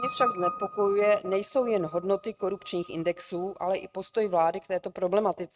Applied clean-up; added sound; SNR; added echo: neural mask model RNNoise.